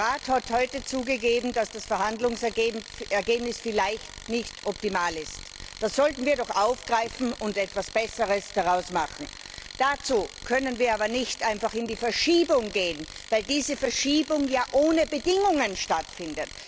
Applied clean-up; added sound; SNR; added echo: none; Tools; 16 dB; none.